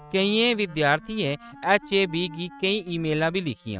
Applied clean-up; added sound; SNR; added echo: neural mask model RNNoise.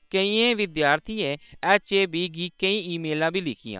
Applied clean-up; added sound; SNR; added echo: neural separator model SepFormer WHAM!.